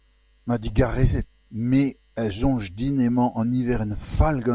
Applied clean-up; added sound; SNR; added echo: none; none; none; none.